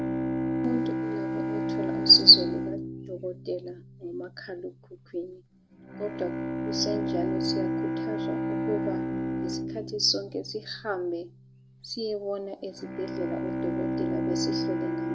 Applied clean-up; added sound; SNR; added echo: none; Bowed string instrument; 2 dB; none.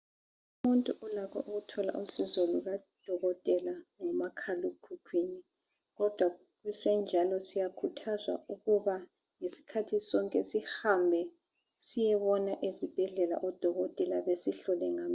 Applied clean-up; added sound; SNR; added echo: none; none; none; none.